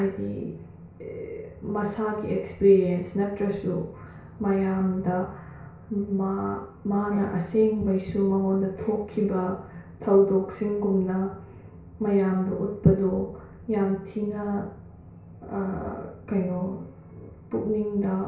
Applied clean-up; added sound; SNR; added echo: none; none; none; reverberation time 0.6 s.